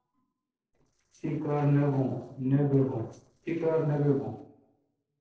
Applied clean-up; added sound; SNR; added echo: neural separator model SepFormer DNS4.